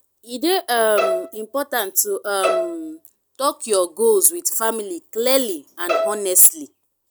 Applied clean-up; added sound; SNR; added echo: none; Bowed string instrument; 5 dB; none.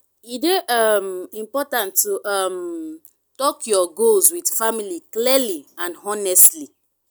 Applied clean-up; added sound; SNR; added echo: none; none; none; none.